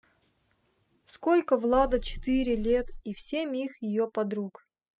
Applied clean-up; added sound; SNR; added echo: classical method spectral subtraction.